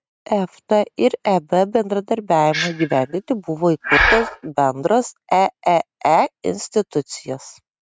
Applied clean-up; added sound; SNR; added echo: neural mask model RNNoise.